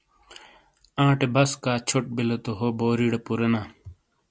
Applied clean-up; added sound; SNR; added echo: none; none; none; none.